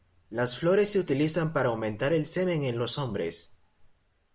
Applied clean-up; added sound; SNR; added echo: none; none; none; none.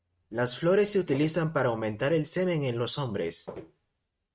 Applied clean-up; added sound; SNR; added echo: neural mask model RNNoise.